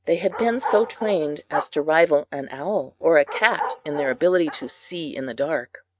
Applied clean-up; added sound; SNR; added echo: neural mask model RNNoise.